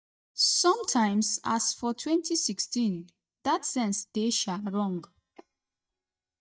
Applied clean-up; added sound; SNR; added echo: neural mask model DeepFilterNet 3.